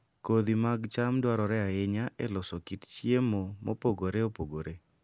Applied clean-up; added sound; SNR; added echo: none; none; none; none.